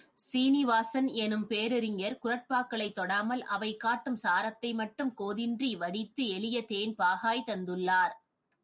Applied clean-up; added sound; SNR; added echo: none; none; none; none.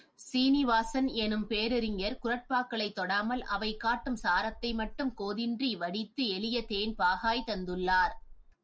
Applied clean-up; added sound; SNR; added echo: none; Meow; 13 dB; none.